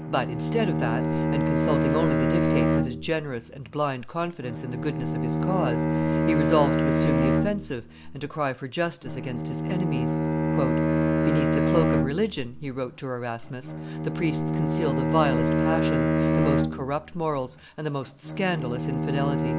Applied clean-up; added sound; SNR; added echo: none; Bowed string instrument; -4 dB; none.